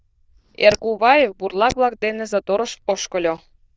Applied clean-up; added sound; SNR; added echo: neural diffusion model UNIVERSE++.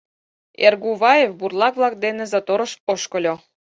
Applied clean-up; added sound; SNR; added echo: none; none; none; none.